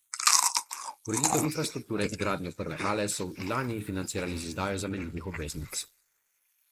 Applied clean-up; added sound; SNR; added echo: neural mask model Resemble Enhance denoiser.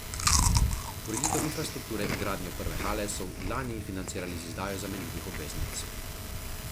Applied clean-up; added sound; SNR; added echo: none; Chewing, mastication; -5 dB; none.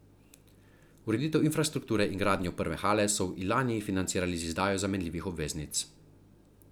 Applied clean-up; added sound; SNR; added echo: none; none; none; none.